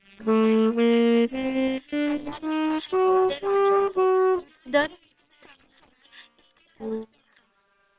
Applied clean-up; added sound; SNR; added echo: neural separator model SepFormer WHAM!.